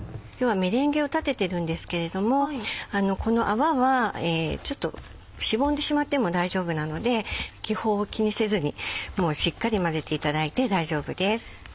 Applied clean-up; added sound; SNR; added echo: none; none; none; none.